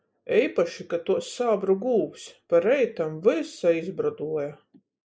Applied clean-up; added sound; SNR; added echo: neural mask model Resemble Enhance denoiser.